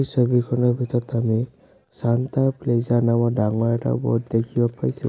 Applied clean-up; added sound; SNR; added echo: none; none; none; none.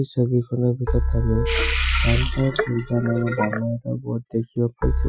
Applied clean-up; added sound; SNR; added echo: classical method Wiener filter.